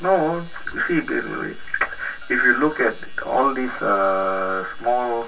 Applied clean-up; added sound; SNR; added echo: none; none; none; reverberation time 0.1 s.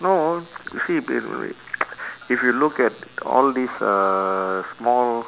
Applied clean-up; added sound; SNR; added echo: none; none; none; none.